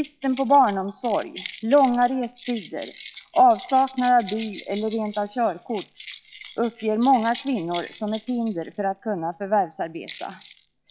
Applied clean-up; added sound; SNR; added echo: classical method log-MMSE.